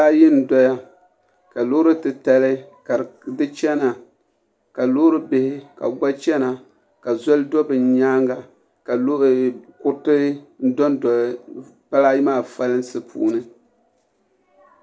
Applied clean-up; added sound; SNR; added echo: none; none; none; none.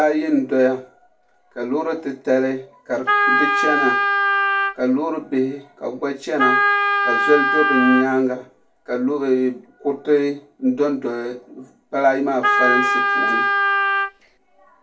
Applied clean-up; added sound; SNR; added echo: none; Wind instrument, woodwind instrument; -3 dB; reverberation time 0.2 s.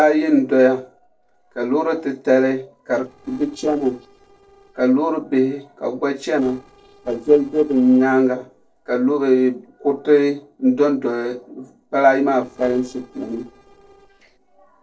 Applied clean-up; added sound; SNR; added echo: neural separator model SepFormer DNS4.